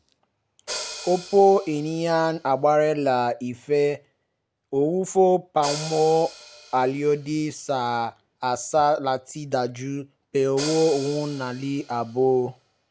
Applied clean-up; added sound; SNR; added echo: none; Hi-hat; 15 dB; none.